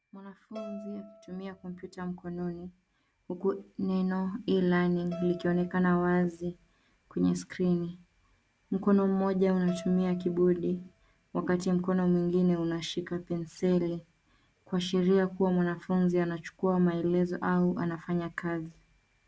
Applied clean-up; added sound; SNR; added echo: none; Bowed string instrument; 20 dB; none.